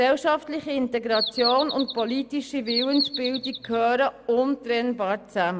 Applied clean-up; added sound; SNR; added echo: none; Bird vocalization, bird call, bird song; 6 dB; none.